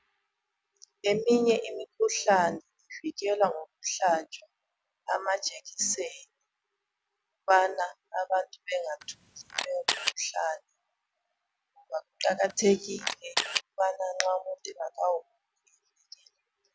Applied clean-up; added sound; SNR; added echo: none; Camera; 3 dB; none.